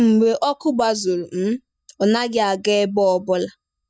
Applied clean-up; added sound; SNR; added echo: neural mask model DeepFilterNet 3.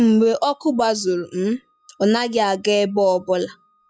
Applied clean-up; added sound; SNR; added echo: classical method log-MMSE.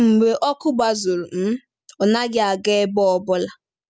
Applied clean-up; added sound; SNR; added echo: none; none; none; none.